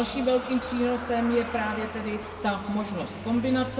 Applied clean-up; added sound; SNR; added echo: none; Engine starting / Motor vehicle (road); 11 dB; reverberation time 1.5 s.